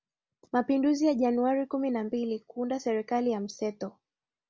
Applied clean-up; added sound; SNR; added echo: none; none; none; none.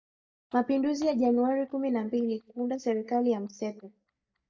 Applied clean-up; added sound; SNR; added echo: neural mask model DeepFilterNet 3.